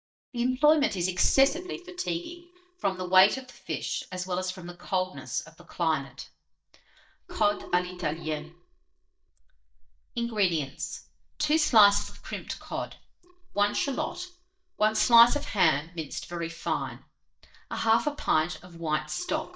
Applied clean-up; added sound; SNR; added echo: neural mask model DeepFilterNet 3.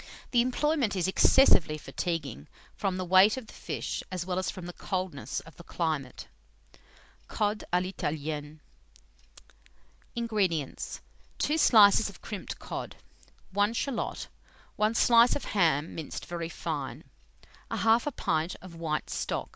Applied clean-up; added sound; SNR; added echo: none; none; none; none.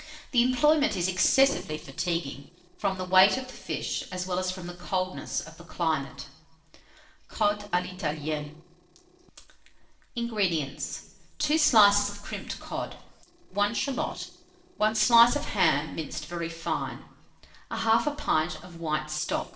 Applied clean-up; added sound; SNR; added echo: neural separator model SepFormer DNS4.